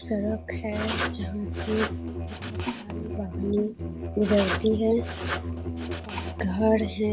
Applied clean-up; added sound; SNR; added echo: none; Writing + Musical instrument; 4 dB; none.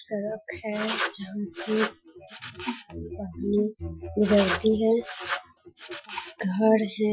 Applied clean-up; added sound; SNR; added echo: classical method Wiener filter.